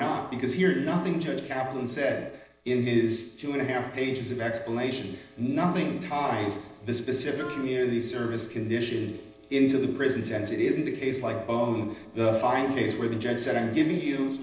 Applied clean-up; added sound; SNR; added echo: neural separator model SepFormer DNS4.